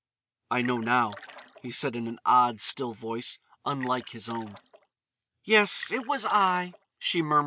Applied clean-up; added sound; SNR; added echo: neural mask model RNNoise.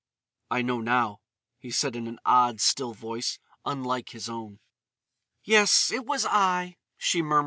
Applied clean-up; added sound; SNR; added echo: none; none; none; none.